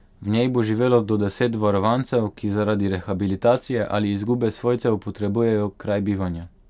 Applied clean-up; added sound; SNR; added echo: none; none; none; none.